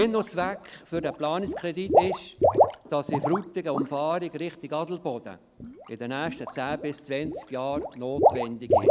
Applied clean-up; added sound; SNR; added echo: none; Water / Liquid; -3 dB; none.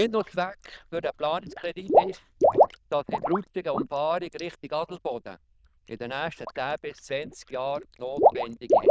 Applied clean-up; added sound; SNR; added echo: neural diffusion model UNIVERSE++.